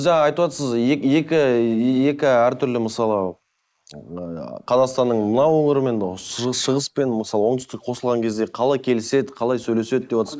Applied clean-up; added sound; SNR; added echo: neural mask model Resemble Enhance denoiser.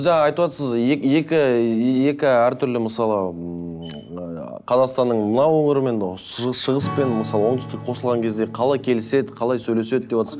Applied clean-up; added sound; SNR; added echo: none; Strum; 17 dB; none.